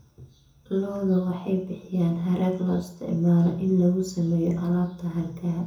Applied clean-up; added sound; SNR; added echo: none; none; none; reverberation time 0.6 s.